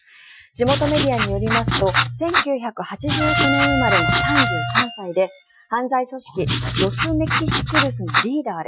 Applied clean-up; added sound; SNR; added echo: classical method Wiener filter.